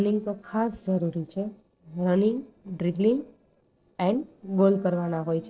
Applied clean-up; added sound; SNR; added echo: neural separator model SepFormer DNS4.